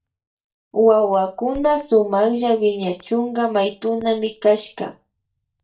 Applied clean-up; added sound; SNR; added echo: neural mask model DeepFilterNet 3.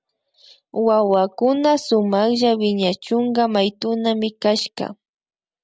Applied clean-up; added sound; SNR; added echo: none; none; none; none.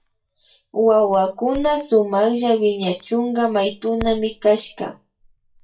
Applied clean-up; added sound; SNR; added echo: classical method WPE with log-MMSE.